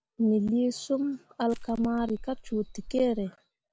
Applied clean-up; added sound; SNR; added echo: none; Crushing; 14 dB; none.